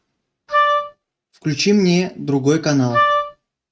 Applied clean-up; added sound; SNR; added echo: neural mask model RNNoise.